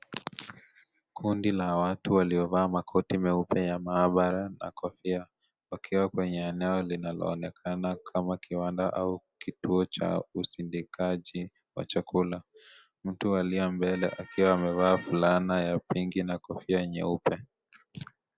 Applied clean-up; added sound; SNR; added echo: none; none; none; none.